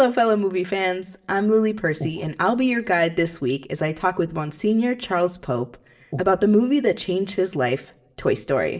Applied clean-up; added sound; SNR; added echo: neural separator model SepFormer DNS4.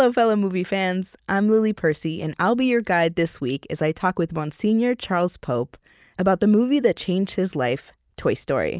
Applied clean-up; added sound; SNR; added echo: none; none; none; none.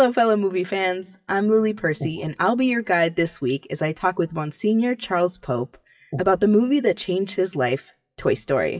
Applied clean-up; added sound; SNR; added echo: classical method WPE with log-MMSE.